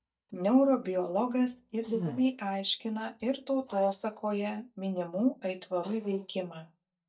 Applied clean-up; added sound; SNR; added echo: neural mask model DeepFilterNet 3.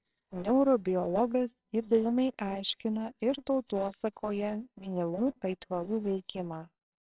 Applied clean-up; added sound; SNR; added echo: neural separator model SepFormer WHAMR!.